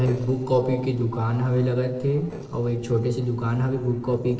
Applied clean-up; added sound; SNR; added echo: neural separator model SepFormer DNS4.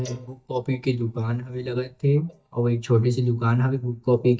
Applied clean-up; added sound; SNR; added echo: neural mask model DeepFilterNet 3.